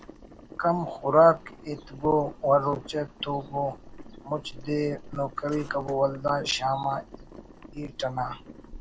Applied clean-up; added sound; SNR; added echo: none; Boiling; 18 dB; none.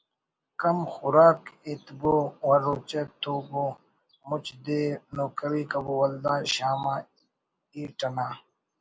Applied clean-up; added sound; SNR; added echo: none; none; none; none.